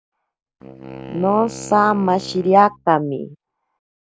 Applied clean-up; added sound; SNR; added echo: none; Wind instrument, woodwind instrument; 17 dB; none.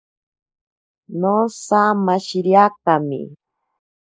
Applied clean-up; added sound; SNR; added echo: neural mask model Resemble Enhance denoiser.